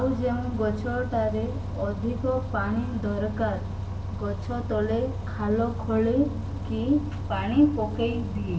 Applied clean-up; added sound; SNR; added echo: none; Bus; 4 dB; reverberation time 0.2 s.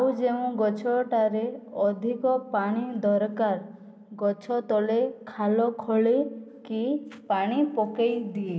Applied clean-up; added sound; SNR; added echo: none; none; none; none.